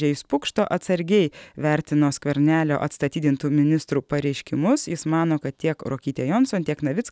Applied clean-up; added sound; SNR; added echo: none; none; none; none.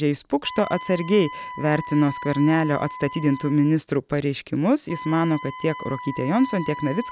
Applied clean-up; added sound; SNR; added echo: none; Wind instrument, woodwind instrument; 14 dB; none.